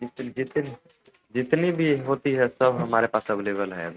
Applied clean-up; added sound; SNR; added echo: neural mask model RNNoise.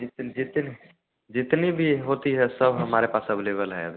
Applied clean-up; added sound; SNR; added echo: none; none; none; none.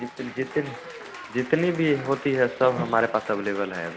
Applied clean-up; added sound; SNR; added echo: none; Applause; 16 dB; none.